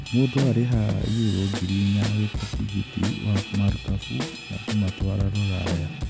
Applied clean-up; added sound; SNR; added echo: none; Drum / Drum kit; 7 dB; none.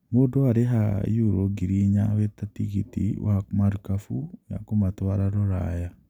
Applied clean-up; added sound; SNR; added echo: none; none; none; none.